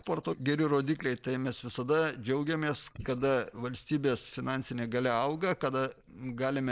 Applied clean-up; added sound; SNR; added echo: neural mask model Resemble Enhance denoiser.